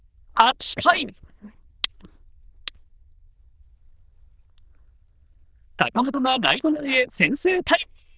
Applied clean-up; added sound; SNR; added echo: neural diffusion model UNIVERSE++.